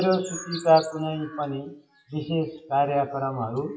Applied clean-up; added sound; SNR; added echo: classical method WPE with log-MMSE.